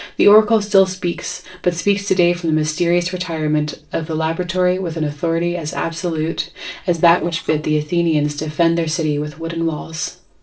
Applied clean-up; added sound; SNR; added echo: neural separator model SepFormer DNS4.